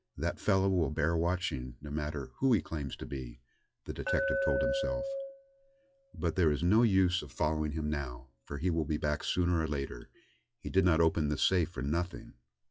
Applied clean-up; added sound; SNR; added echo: classical method log-MMSE.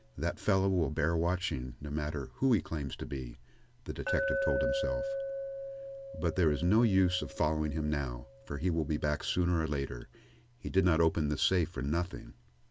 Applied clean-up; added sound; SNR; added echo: none; Glass; 9 dB; none.